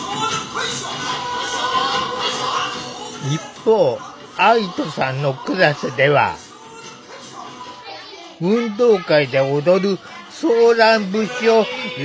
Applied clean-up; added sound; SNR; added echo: none; none; none; none.